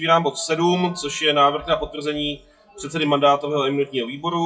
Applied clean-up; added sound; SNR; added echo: classical method WPE with log-MMSE.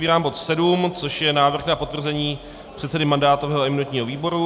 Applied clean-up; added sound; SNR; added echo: none; none; none; none.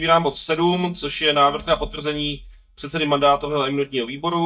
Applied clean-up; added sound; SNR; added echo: neural mask model DeepFilterNet 3.